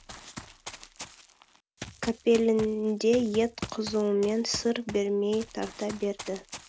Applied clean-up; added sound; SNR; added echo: none; Run; 15 dB; none.